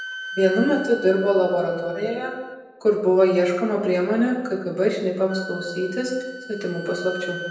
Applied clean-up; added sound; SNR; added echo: none; Wind instrument, woodwind instrument; 15 dB; reverberation time 0.9 s.